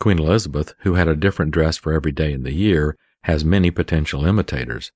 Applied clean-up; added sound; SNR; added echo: neural mask model Resemble Enhance denoiser.